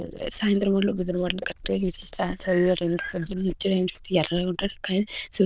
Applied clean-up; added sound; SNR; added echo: neural diffusion model UNIVERSE++.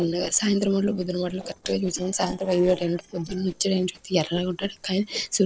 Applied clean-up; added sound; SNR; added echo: neural separator model SepFormer DNS4.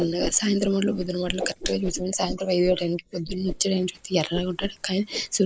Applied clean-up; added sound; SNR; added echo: neural mask model Resemble Enhance denoiser.